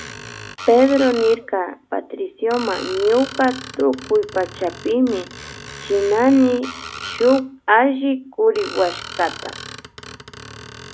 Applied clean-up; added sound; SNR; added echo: none; Screech; 15 dB; none.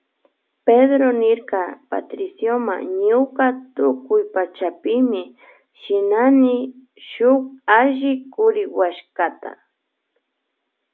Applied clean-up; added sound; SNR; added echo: none; none; none; none.